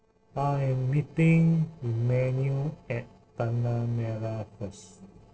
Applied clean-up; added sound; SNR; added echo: neural separator model SepFormer DNS4.